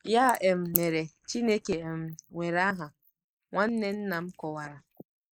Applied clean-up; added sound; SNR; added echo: neural mask model Resemble Enhance denoiser.